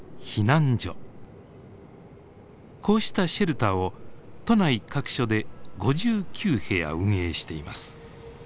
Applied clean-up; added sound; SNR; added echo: none; none; none; none.